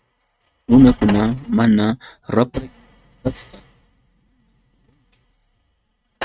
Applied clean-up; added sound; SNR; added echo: neural mask model RNNoise.